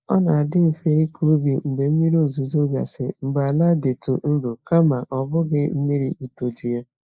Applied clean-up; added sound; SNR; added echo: neural mask model Resemble Enhance denoiser.